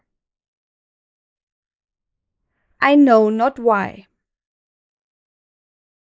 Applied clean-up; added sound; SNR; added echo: neural mask model Resemble Enhance denoiser.